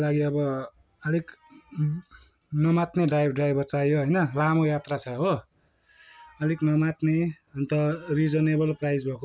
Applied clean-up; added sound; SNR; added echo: none; none; none; none.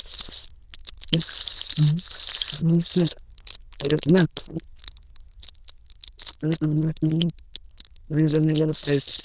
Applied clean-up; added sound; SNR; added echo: neural diffusion model UNIVERSE++.